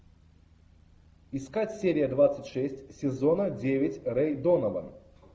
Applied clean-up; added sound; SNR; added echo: none; none; none; none.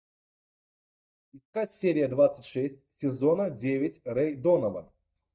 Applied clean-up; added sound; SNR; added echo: neural mask model DeepFilterNet 3.